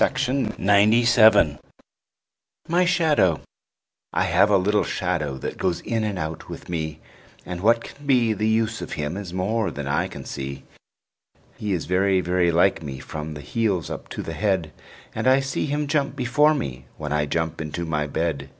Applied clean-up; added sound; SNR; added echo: none; none; none; none.